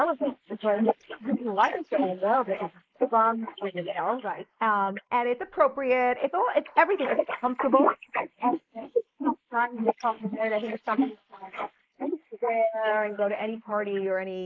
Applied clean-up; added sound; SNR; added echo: neural mask model Resemble Enhance denoiser.